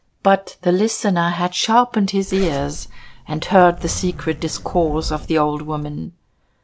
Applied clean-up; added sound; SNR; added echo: none; Zipper (clothing); 12 dB; none.